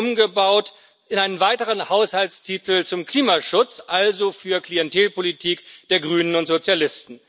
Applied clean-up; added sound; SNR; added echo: neural mask model Resemble Enhance denoiser.